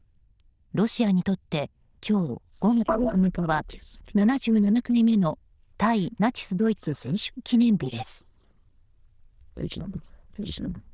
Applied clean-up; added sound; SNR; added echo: neural diffusion model UNIVERSE++.